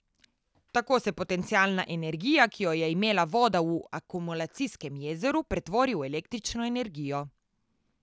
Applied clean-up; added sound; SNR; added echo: none; none; none; none.